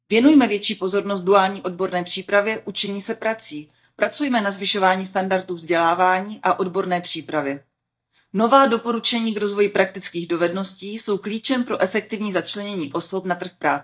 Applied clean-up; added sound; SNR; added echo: neural mask model DeepFilterNet 3.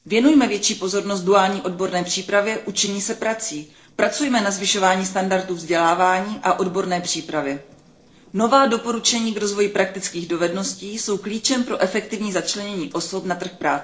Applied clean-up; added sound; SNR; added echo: neural separator model SepFormer DNS4.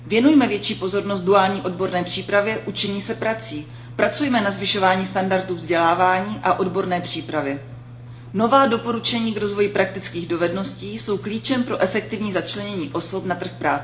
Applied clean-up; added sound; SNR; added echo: none; Engine; 17 dB; reverberation time 0.4 s.